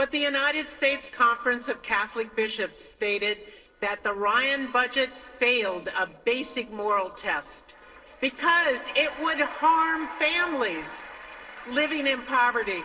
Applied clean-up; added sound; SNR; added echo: neural separator model SepFormer DNS4.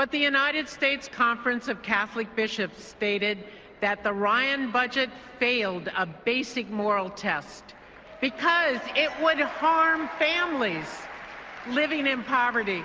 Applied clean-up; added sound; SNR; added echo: none; none; none; none.